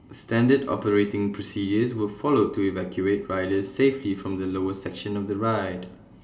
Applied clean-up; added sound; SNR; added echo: none; none; none; reverberation time 0.5 s.